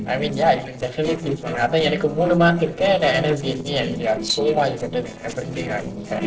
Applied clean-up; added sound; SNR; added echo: neural separator model SepFormer DNS4.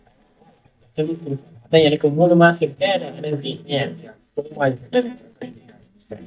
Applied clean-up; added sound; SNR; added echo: neural mask model DeepFilterNet 3.